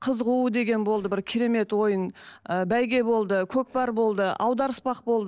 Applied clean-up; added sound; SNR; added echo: neural separator model SepFormer DNS4.